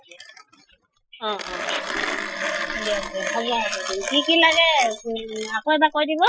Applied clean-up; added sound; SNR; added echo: classical method Wiener filter.